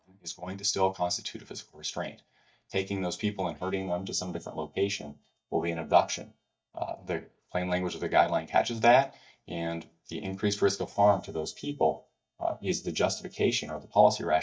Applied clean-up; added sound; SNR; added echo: neural mask model DeepFilterNet 3.